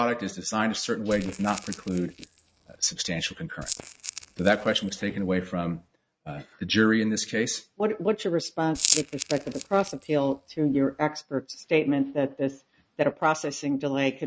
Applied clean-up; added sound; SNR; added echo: neural mask model RNNoise.